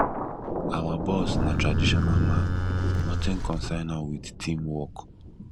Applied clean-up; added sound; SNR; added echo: none; Thunder + Livestock, farm animals, working animals; -5 dB; none.